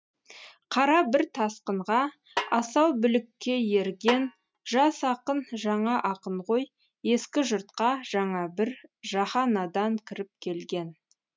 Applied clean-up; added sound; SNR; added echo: neural mask model RNNoise.